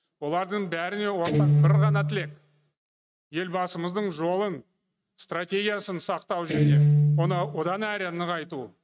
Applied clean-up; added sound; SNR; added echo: neural mask model RNNoise.